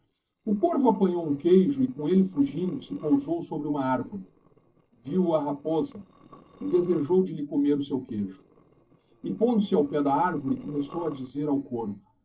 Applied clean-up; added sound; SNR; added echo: neural separator model SepFormer DNS4.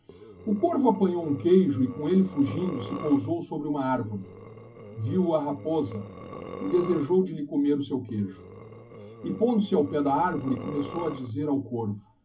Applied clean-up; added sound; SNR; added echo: none; Burping, eructation; 15 dB; reverberation time 0.3 s.